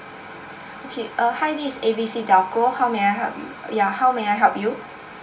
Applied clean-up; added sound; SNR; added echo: none; none; none; reverberation time 0.2 s.